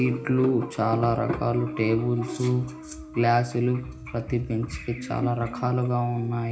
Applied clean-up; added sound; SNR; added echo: none; Guitar; 17 dB; reverberation time 0.4 s.